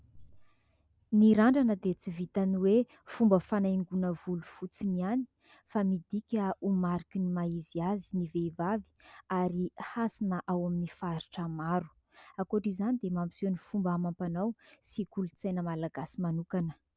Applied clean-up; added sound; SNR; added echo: none; none; none; none.